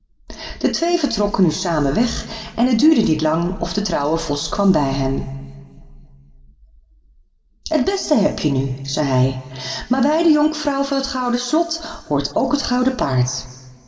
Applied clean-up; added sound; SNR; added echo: none; none; none; reverberation time 2.1 s.